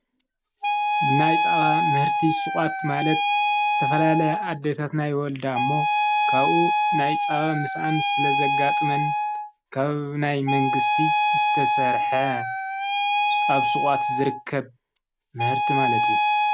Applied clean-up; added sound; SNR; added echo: none; Wind instrument, woodwind instrument; -4 dB; none.